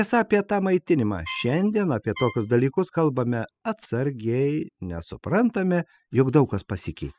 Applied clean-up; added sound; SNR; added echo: classical method spectral subtraction.